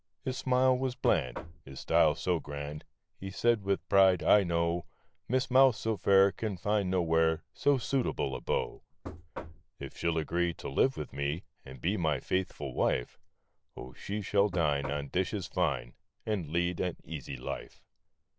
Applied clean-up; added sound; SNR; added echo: none; Knock; 13 dB; none.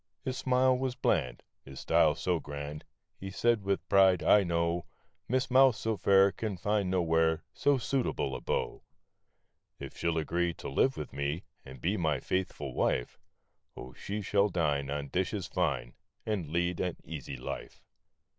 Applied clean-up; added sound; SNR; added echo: none; none; none; none.